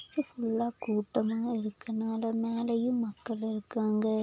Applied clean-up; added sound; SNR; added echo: none; none; none; none.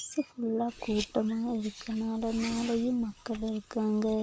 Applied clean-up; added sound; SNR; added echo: none; Car; 15 dB; none.